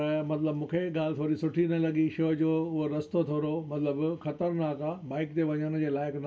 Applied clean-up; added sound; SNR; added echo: none; none; none; reverberation time 0.2 s.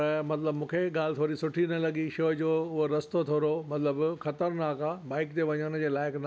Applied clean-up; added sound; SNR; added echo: none; none; none; none.